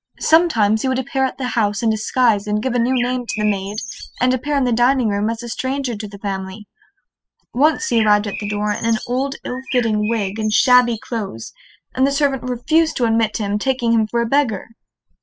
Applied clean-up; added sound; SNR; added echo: classical method spectral subtraction.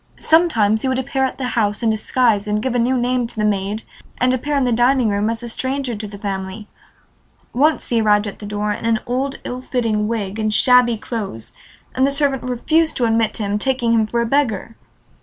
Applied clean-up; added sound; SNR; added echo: none; none; none; none.